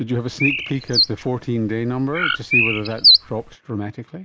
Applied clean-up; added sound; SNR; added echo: none; Bird; -4 dB; none.